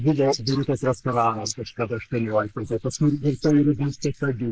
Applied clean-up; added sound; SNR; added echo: neural mask model Resemble Enhance denoiser.